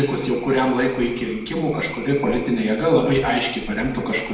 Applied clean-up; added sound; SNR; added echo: none; Cricket / Frog; 17 dB; reverberation time 0.7 s.